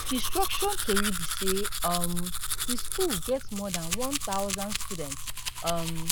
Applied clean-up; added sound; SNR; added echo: none; Domestic sounds, home sounds; -3 dB; none.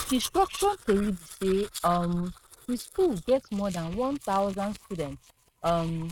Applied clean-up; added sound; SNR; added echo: neural mask model RNNoise.